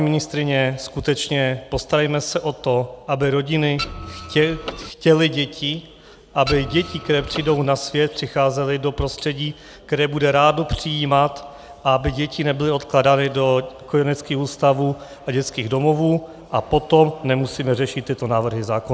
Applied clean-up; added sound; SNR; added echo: none; Printer; 11 dB; none.